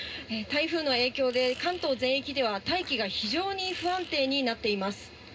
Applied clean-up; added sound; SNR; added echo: none; Fart; 20 dB; reverberation time 0.2 s.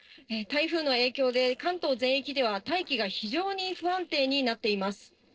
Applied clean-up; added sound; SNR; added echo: neural separator model SepFormer DNS4.